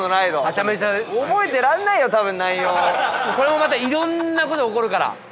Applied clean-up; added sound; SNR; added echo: none; none; none; none.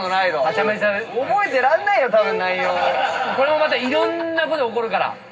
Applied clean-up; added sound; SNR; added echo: none; Bowed string instrument; 11 dB; reverberation time 0.4 s.